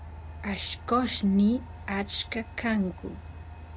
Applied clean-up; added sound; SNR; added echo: none; Train; 13 dB; none.